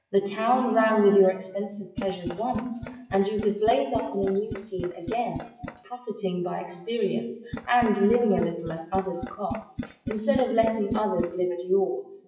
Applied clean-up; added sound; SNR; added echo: classical method WPE with log-MMSE.